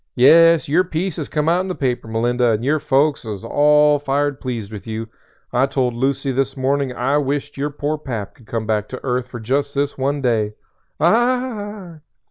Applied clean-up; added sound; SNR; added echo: none; none; none; none.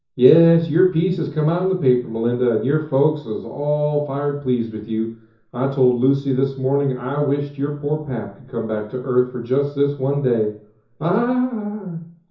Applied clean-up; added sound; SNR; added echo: none; none; none; reverberation time 0.6 s.